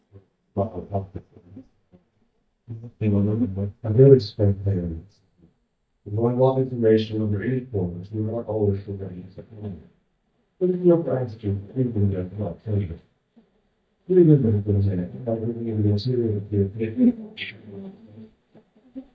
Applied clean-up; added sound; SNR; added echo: neural mask model DeepFilterNet 3.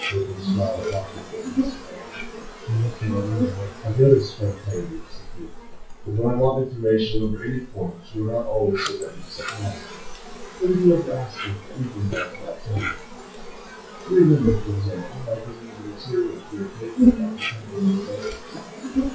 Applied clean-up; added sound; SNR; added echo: classical method WPE with log-MMSE.